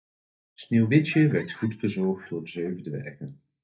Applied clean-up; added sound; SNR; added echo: neural mask model DeepFilterNet 3.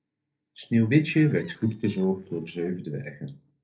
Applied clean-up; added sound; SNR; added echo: neural separator model SepFormer DNS4.